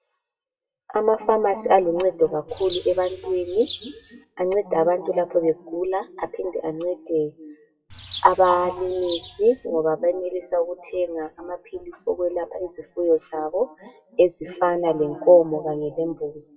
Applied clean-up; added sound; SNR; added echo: classical method WPE with log-MMSE.